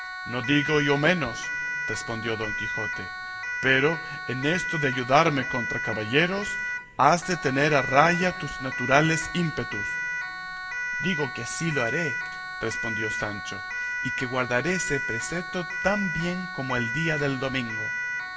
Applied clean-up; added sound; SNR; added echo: none; Siren; 5 dB; reverberation time 1.9 s.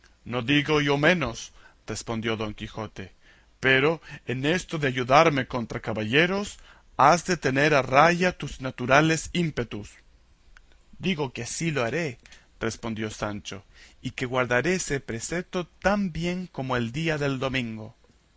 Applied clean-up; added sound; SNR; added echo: none; none; none; none.